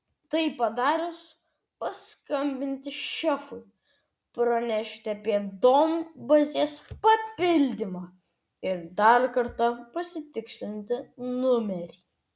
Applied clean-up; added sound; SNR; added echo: none; none; none; none.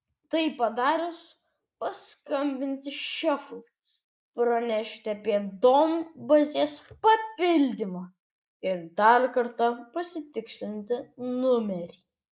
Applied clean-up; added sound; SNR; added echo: neural mask model Resemble Enhance denoiser.